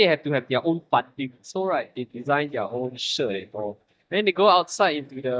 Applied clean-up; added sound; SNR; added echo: neural mask model DeepFilterNet 3.